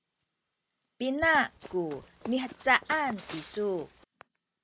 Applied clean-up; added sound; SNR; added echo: none; Run; 16 dB; none.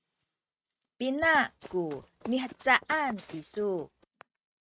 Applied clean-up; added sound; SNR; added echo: neural mask model RNNoise.